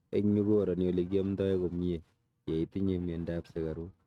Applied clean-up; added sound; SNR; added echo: neural mask model RNNoise.